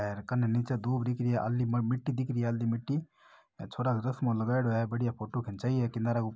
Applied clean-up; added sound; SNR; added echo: none; none; none; none.